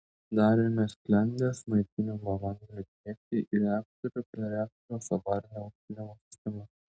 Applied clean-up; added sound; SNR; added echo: none; none; none; none.